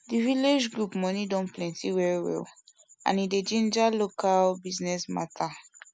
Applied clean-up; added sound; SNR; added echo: none; none; none; none.